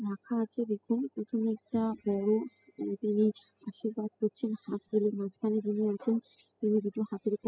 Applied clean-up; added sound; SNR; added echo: classical method spectral subtraction.